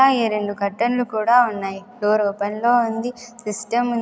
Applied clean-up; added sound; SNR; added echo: none; none; none; none.